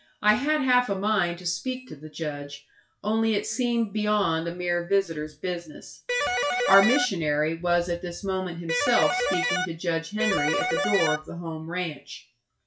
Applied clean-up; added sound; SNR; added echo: classical method WPE with log-MMSE.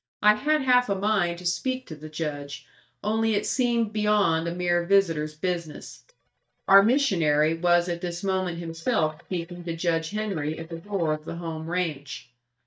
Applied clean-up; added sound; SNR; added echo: neural mask model DeepFilterNet 3.